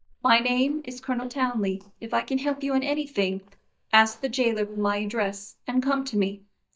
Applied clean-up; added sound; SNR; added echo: neural mask model DeepFilterNet 3.